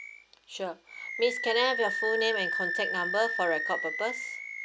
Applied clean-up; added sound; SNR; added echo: none; Animal; 2 dB; none.